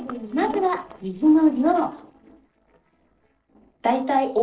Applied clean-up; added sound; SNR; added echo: neural separator model SepFormer DNS4.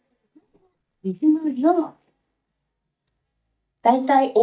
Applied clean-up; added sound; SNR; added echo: neural mask model DeepFilterNet 3.